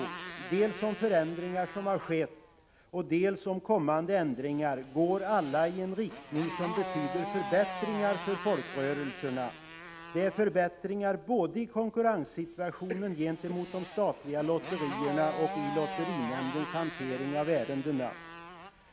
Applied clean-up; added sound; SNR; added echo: none; Motorcycle; 11 dB; none.